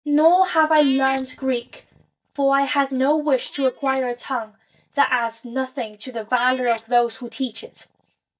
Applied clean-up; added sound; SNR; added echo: neural mask model DeepFilterNet 3.